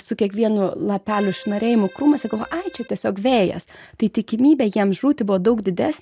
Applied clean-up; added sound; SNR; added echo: none; Accordion; 19 dB; none.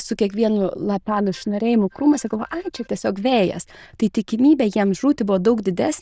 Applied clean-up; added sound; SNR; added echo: neural diffusion model UNIVERSE++.